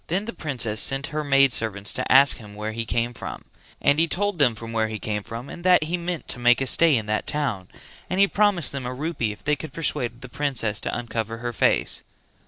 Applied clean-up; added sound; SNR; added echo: none; none; none; none.